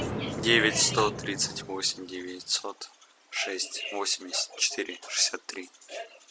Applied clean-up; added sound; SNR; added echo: none; Thunder; 10 dB; none.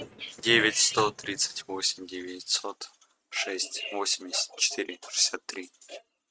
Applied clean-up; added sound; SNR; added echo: neural mask model RNNoise.